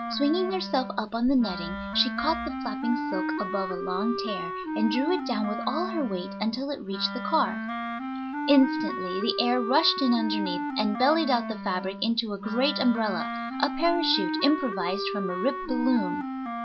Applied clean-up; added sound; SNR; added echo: none; Wind instrument, woodwind instrument; 5 dB; none.